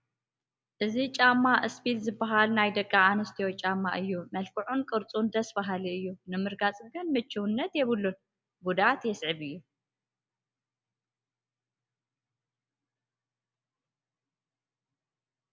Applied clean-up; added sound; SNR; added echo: none; none; none; none.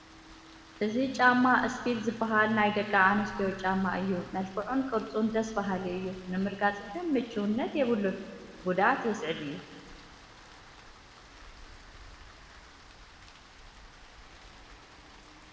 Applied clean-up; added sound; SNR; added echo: none; Rain; 20 dB; reverberation time 1.6 s.